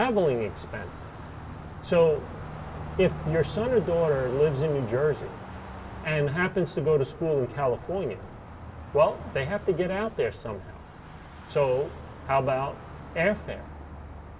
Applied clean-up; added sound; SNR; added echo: none; Car passing by; 12 dB; reverberation time 1.9 s.